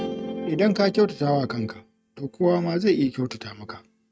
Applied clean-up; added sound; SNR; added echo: neural mask model RNNoise.